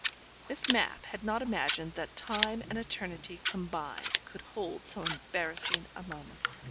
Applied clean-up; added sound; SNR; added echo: none; Scissors; -2 dB; none.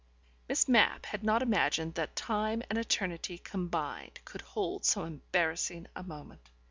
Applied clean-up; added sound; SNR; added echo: none; none; none; none.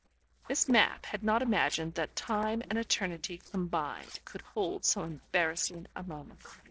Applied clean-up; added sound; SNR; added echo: neural separator model SepFormer DNS4.